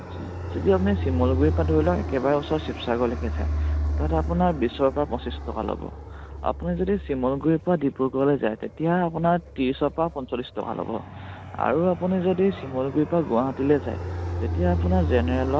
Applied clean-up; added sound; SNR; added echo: none; Fixed-wing aircraft, airplane; 5 dB; none.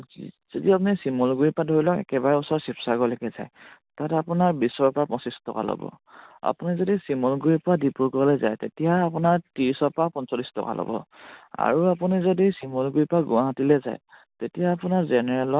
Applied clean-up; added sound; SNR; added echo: none; none; none; none.